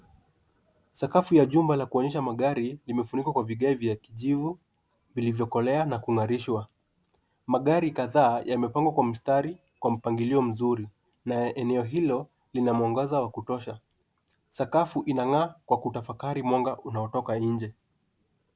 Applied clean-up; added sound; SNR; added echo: none; none; none; none.